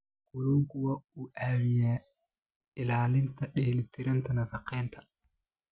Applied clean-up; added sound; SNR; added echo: none; none; none; none.